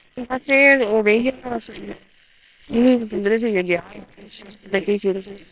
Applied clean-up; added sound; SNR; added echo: neural separator model SepFormer WHAM!.